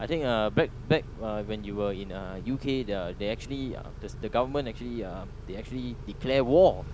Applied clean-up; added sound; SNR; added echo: none; Idling / Accelerating, revving, vroom / Car; 11 dB; none.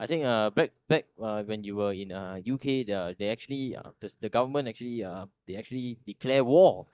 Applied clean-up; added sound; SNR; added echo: neural mask model DeepFilterNet 3.